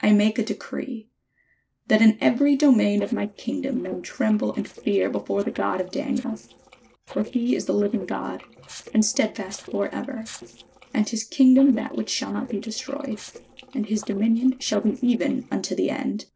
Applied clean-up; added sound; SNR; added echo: neural separator model SepFormer DNS4.